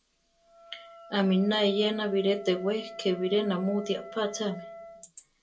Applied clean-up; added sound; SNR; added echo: none; Wind instrument, woodwind instrument; 17 dB; reverberation time 0.2 s.